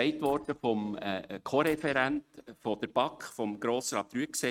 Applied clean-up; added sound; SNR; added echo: neural mask model RNNoise.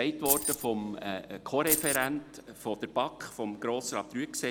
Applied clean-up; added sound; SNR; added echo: none; Keys jangling; -1 dB; none.